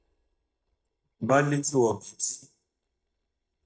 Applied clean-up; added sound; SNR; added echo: neural mask model DeepFilterNet 3.